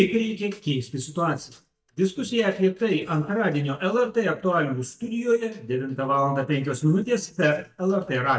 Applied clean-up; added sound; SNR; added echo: neural mask model DeepFilterNet 3.